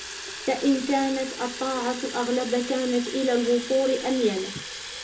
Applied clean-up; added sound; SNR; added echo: none; Fill (with liquid) / Water tap, faucet; 11 dB; reverberation time 0.2 s.